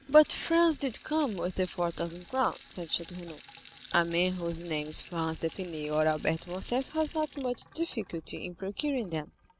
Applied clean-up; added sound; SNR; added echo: none; Sink (filling or washing) / Water tap, faucet; 15 dB; none.